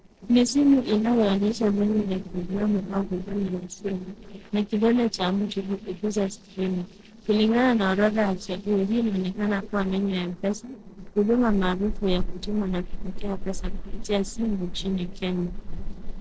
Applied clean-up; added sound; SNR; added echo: neural separator model SepFormer DNS4.